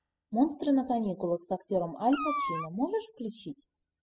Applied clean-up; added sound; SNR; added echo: classical method spectral subtraction.